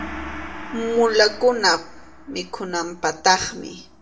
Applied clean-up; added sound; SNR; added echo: none; Gong; 14 dB; reverberation time 0.4 s.